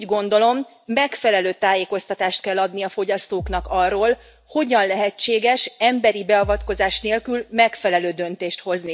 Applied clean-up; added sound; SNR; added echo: none; Bass drum; 16 dB; none.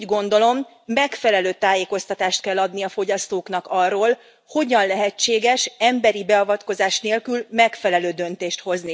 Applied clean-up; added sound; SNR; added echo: none; none; none; none.